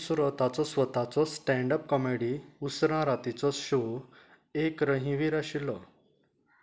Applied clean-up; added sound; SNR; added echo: none; none; none; none.